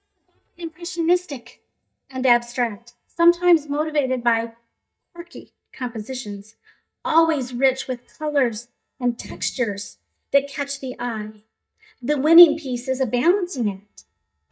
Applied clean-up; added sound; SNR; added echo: neural mask model DeepFilterNet 3.